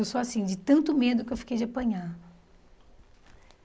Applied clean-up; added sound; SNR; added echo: none; none; none; none.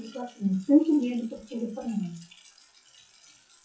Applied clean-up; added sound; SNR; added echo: classical method WPE with log-MMSE.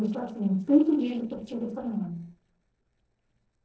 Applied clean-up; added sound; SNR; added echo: neural separator model SepFormer DNS4.